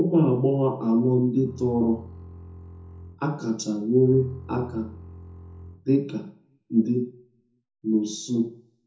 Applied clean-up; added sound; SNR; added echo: none; Bowed string instrument; 18 dB; reverberation time 0.5 s.